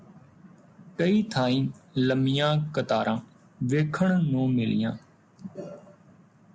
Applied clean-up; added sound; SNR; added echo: none; none; none; none.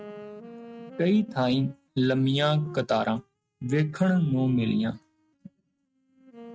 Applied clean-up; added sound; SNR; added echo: neural mask model RNNoise.